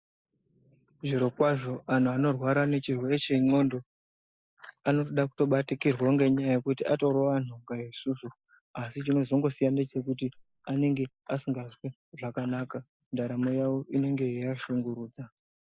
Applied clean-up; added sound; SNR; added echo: neural mask model Resemble Enhance denoiser.